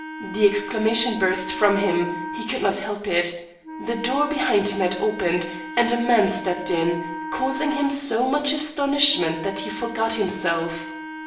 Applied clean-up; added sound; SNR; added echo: none; Wind instrument, woodwind instrument; 11 dB; reverberation time 0.7 s.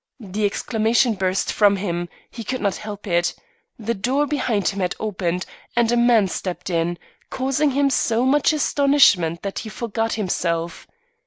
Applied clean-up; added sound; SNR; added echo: none; none; none; none.